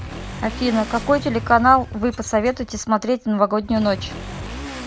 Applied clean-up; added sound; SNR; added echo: none; Motorcycle / Accelerating, revving, vroom; 12 dB; none.